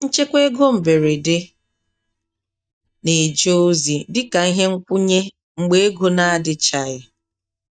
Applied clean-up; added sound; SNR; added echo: neural mask model DeepFilterNet 3.